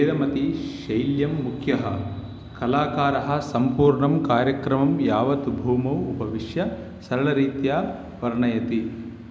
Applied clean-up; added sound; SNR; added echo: none; none; none; none.